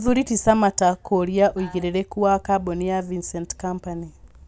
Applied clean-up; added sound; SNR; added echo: none; none; none; none.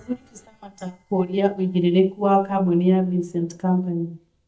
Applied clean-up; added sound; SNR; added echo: neural mask model DeepFilterNet 3.